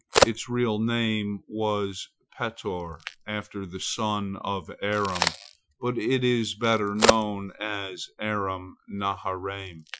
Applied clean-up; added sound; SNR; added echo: classical method Wiener filter.